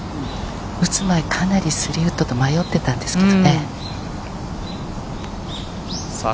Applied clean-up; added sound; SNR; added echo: none; none; none; none.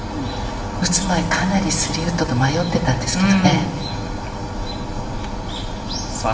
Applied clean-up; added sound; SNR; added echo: none; Wind instrument, woodwind instrument; 19 dB; reverberation time 1.1 s.